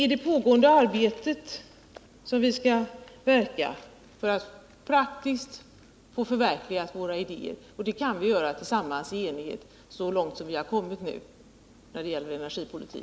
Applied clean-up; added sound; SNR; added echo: none; none; none; none.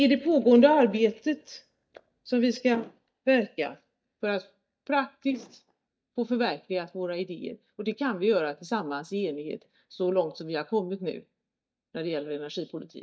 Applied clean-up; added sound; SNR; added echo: neural mask model DeepFilterNet 3.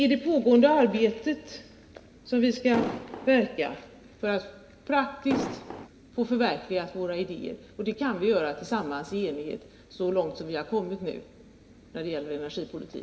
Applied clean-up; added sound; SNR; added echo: none; Explosion; 4 dB; reverberation time 2.0 s.